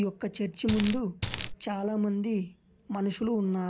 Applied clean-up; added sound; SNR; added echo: none; Coin (dropping); -2 dB; none.